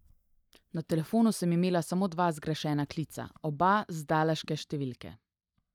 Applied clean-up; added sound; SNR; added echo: neural mask model DeepFilterNet 3.